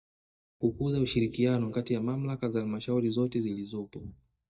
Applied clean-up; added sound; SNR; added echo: neural mask model DeepFilterNet 3.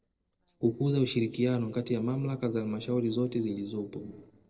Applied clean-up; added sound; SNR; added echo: neural separator model SepFormer DNS4.